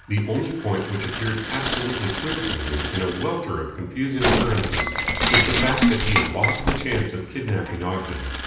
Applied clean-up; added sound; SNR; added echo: none; Shatter; 0 dB; reverberation time 0.9 s.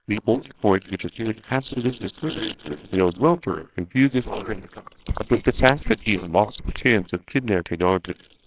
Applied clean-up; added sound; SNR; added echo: neural separator model SepFormer WHAMR!.